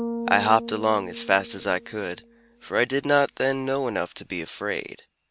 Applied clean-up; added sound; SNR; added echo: none; Bass guitar; 12 dB; none.